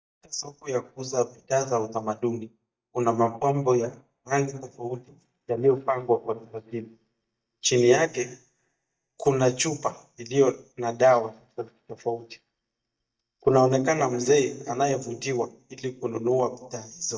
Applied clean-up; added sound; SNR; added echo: neural mask model DeepFilterNet 3.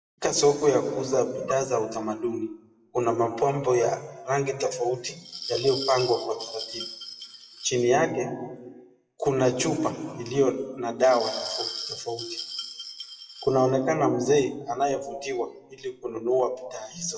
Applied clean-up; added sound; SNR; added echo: classical method WPE with log-MMSE.